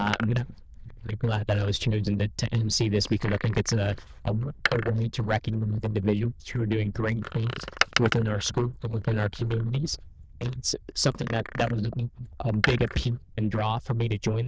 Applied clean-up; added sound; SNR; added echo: neural diffusion model UNIVERSE++.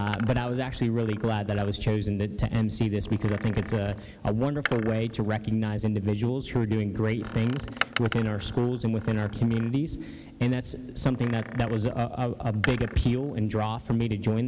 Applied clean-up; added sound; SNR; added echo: none; Door; 14 dB; none.